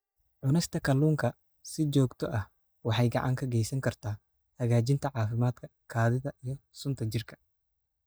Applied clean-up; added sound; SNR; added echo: neural mask model DeepFilterNet 3.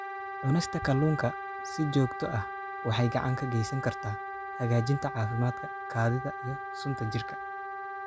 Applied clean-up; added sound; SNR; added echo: none; Wind instrument, woodwind instrument; 7 dB; none.